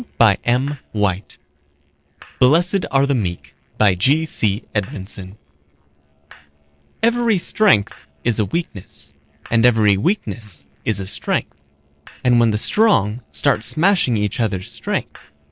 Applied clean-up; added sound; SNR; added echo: neural separator model SepFormer DNS4.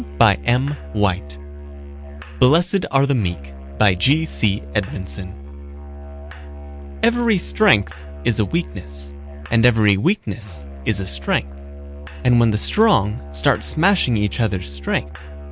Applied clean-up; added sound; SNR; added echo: none; Musical instrument; 12 dB; none.